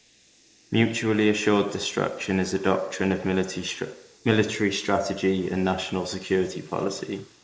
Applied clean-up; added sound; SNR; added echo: neural mask model Resemble Enhance denoiser.